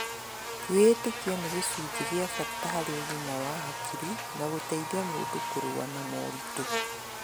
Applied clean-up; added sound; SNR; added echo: none; Buzz; 4 dB; none.